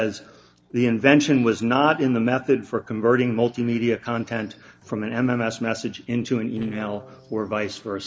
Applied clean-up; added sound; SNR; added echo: neural separator model SepFormer DNS4.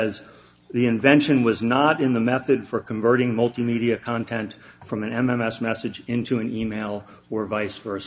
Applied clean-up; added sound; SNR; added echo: none; none; none; none.